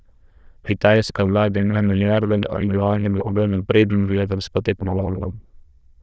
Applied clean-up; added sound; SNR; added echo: neural diffusion model UNIVERSE++.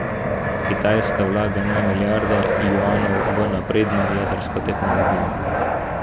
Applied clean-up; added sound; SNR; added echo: none; Fixed-wing aircraft, airplane; -1 dB; none.